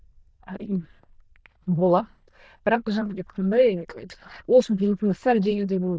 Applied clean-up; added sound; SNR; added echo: neural diffusion model UNIVERSE++.